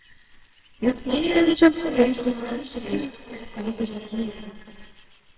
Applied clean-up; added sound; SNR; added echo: neural separator model SepFormer WHAMR!.